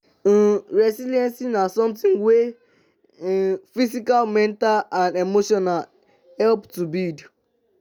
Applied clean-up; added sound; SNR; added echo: none; none; none; none.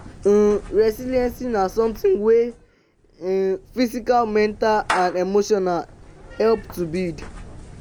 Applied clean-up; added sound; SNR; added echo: none; Meow / Clapping; 15 dB; none.